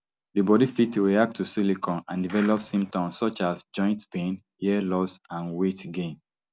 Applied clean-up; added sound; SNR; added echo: none; Skateboard; 14 dB; none.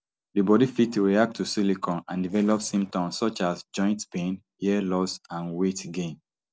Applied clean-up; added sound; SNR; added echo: neural separator model SepFormer DNS4.